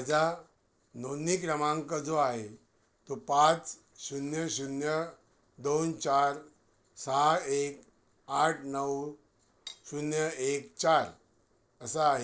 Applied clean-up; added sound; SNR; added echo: neural separator model SepFormer DNS4.